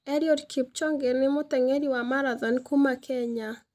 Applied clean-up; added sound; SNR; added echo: none; none; none; none.